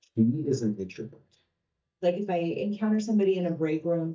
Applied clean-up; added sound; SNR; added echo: neural mask model DeepFilterNet 3.